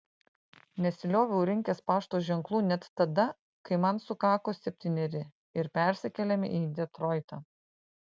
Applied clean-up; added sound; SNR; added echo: none; none; none; none.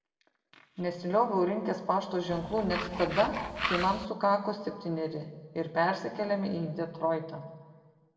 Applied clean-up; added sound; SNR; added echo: none; Tools; 5 dB; reverberation time 1.3 s.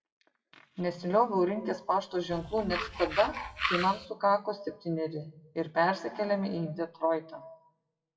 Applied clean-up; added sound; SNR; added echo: classical method WPE with log-MMSE.